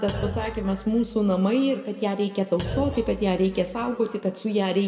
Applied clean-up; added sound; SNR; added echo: none; Thump, thud; 10 dB; reverberation time 1.8 s.